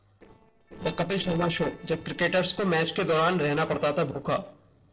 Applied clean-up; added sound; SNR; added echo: neural separator model SepFormer DNS4.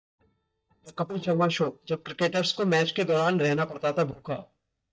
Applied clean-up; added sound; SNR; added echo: neural mask model DeepFilterNet 3.